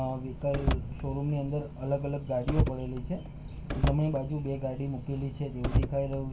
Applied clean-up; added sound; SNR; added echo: none; Car; 2 dB; reverberation time 0.2 s.